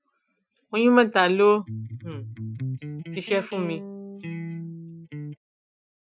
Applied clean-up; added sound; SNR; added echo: classical method Wiener filter.